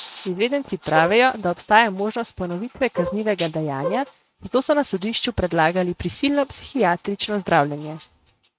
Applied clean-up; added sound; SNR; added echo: neural mask model RNNoise.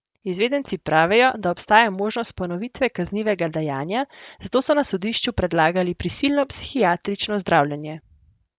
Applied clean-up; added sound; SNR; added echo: none; none; none; none.